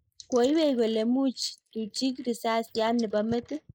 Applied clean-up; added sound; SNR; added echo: neural mask model Resemble Enhance denoiser.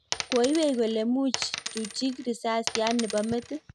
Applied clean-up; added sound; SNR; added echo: none; Coin (dropping); 9 dB; none.